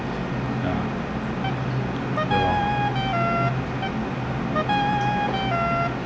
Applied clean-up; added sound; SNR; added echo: none; Wind instrument, woodwind instrument; 1 dB; none.